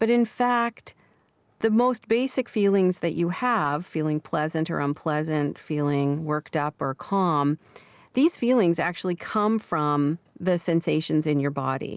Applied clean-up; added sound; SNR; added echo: none; none; none; none.